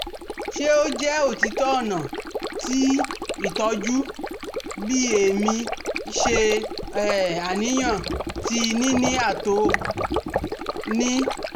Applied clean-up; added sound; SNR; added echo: none; Stream; 4 dB; none.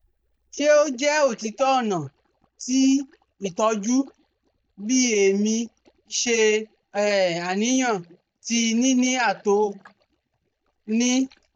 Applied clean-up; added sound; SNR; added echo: neural mask model DeepFilterNet 3.